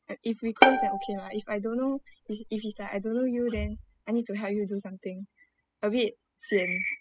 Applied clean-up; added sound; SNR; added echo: classical method spectral subtraction.